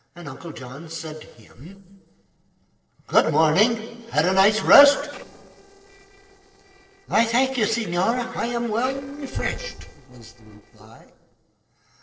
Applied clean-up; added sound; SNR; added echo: neural separator model SepFormer DNS4.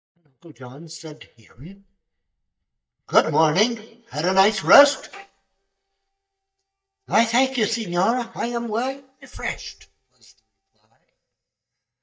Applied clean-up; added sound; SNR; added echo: neural mask model DeepFilterNet 3.